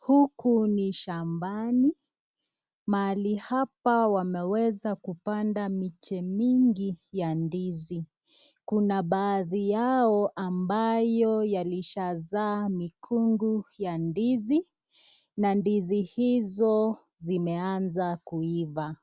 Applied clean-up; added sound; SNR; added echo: none; none; none; none.